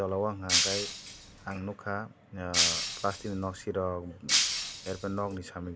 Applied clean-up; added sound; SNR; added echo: none; Shatter; -4 dB; none.